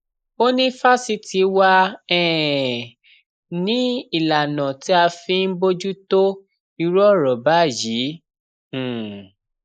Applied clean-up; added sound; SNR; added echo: neural mask model Resemble Enhance denoiser.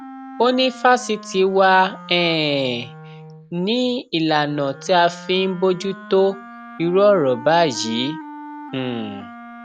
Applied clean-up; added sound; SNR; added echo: none; Wind instrument, woodwind instrument; 17 dB; none.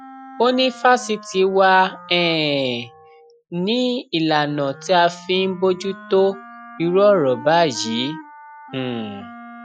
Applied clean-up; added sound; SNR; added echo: classical method Wiener filter.